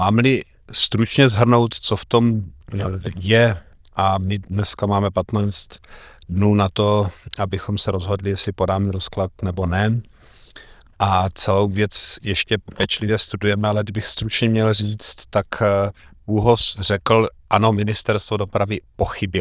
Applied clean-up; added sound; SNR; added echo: neural diffusion model UNIVERSE++.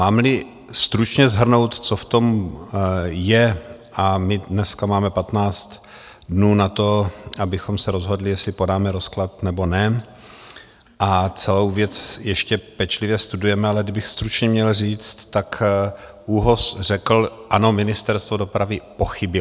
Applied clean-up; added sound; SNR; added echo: none; none; none; none.